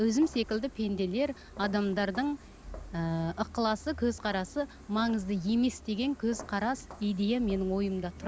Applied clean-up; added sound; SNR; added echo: none; Walk, footsteps; 16 dB; none.